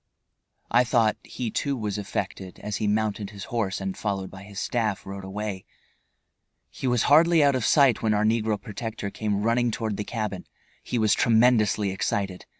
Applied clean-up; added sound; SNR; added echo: none; none; none; none.